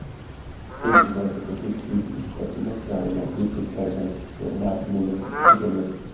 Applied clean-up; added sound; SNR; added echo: none; Fowl; -1 dB; reverberation time 0.9 s.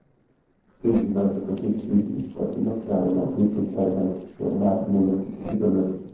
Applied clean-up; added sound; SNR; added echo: neural separator model SepFormer DNS4.